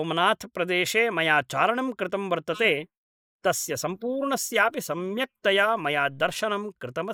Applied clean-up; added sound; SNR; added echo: neural mask model Resemble Enhance denoiser.